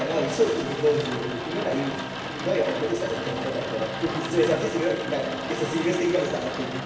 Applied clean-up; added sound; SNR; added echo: none; Rain; 6 dB; reverberation time 1.3 s.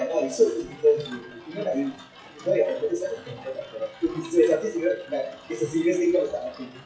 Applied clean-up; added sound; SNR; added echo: classical method WPE with log-MMSE.